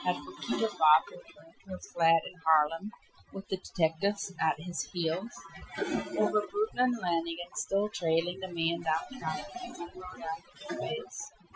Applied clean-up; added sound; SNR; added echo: classical method Wiener filter.